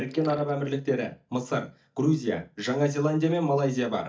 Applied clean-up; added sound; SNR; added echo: neural mask model DeepFilterNet 3.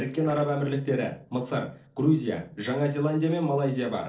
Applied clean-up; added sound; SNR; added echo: neural separator model SepFormer DNS4.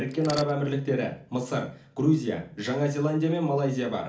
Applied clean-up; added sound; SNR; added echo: none; Mechanisms; 12 dB; reverberation time 0.4 s.